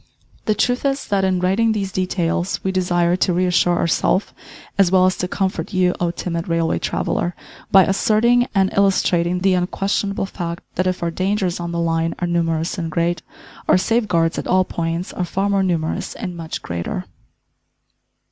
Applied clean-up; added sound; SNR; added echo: none; none; none; none.